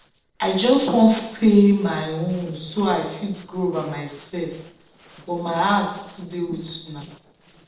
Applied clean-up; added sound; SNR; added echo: neural separator model SepFormer DNS4.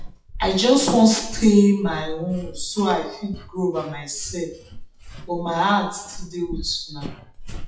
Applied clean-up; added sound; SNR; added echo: classical method WPE with log-MMSE.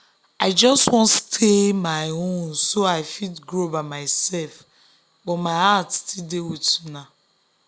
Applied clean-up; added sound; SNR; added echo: none; none; none; none.